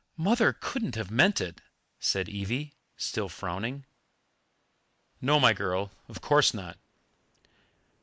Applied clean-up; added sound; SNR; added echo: neural mask model Resemble Enhance denoiser.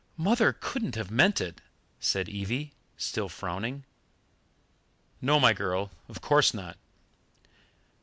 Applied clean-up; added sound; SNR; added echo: none; none; none; none.